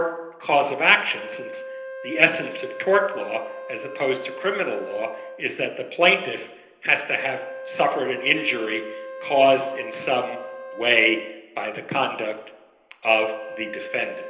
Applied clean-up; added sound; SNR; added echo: none; Wind instrument, woodwind instrument; 13 dB; reverberation time 0.8 s.